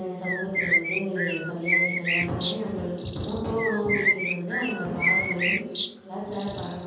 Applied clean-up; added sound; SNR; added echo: none; Bird; -2 dB; reverberation time 1.2 s.